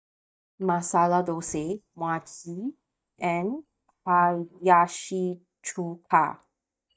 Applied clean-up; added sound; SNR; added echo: neural mask model DeepFilterNet 3.